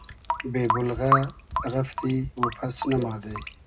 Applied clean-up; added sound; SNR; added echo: none; Drip / Sink (filling or washing) / Water tap, faucet; 2 dB; reverberation time 0.2 s.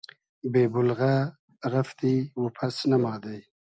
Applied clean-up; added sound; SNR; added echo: none; none; none; none.